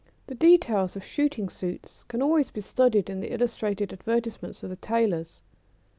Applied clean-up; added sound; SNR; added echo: none; none; none; none.